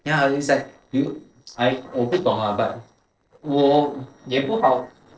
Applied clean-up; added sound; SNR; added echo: neural separator model SepFormer DNS4.